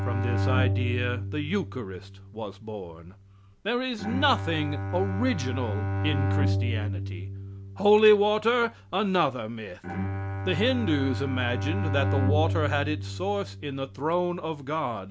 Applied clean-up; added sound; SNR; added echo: none; Bowed string instrument; 2 dB; none.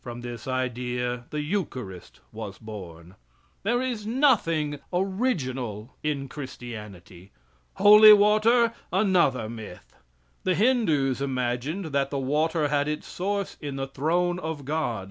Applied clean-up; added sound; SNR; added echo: none; none; none; none.